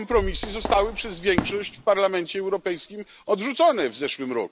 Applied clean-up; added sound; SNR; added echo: none; Fireworks; 9 dB; none.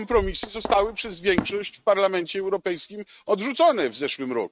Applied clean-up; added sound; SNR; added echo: neural mask model RNNoise.